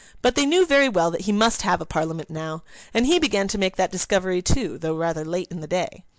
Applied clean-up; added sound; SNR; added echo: none; none; none; none.